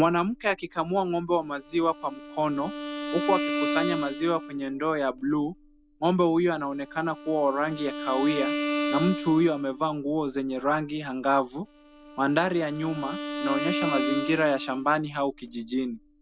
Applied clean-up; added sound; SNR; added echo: none; Bowed string instrument; 7 dB; none.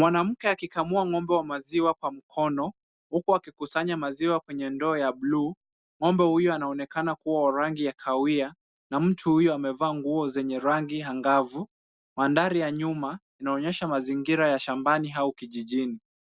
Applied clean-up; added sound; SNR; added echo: none; none; none; none.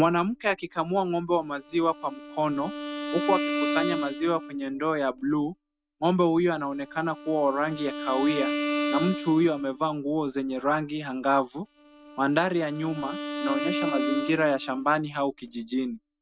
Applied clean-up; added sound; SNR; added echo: neural mask model RNNoise.